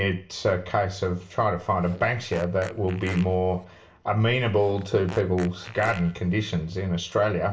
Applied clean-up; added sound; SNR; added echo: none; Fart; 18 dB; reverberation time 0.3 s.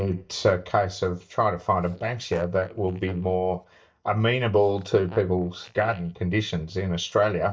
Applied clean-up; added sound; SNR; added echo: neural mask model DeepFilterNet 3.